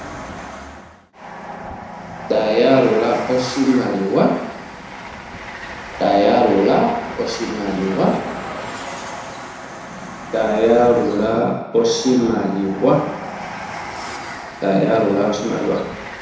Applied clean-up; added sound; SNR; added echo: none; Train; 12 dB; reverberation time 1.0 s.